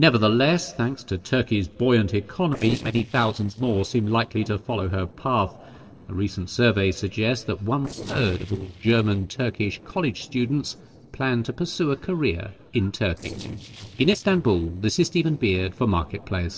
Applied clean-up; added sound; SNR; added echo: neural separator model SepFormer DNS4.